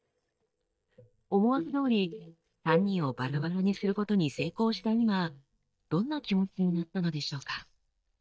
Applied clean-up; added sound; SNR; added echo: neural mask model DeepFilterNet 3.